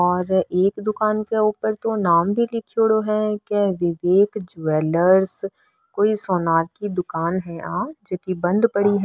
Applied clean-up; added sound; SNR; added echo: none; none; none; none.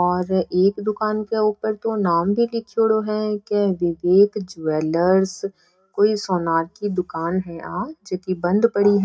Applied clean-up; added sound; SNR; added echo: none; none; none; reverberation time 0.3 s.